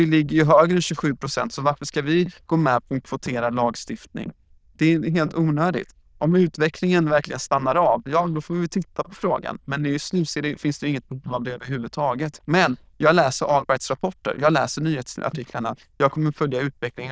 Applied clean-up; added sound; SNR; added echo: neural diffusion model UNIVERSE++.